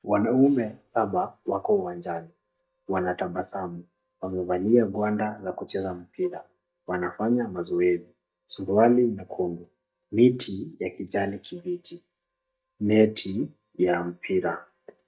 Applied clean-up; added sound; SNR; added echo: neural mask model DeepFilterNet 3.